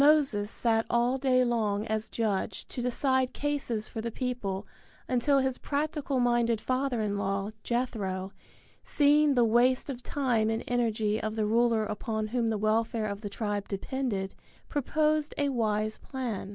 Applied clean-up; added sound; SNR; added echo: none; none; none; none.